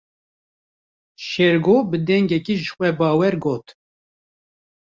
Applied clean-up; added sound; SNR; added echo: none; none; none; none.